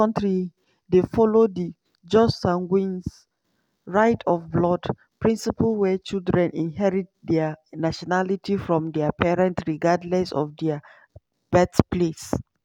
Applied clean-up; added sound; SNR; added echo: none; none; none; none.